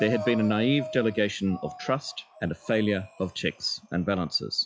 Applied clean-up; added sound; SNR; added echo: classical method log-MMSE.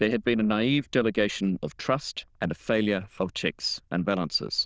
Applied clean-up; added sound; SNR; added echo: neural diffusion model UNIVERSE++.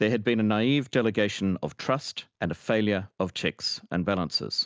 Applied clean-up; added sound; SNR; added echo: none; none; none; none.